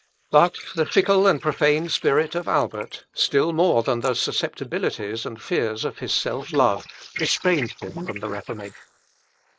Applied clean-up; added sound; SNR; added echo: neural mask model Resemble Enhance denoiser.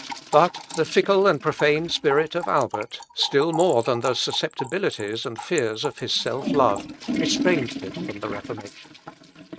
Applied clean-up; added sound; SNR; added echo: neural mask model RNNoise.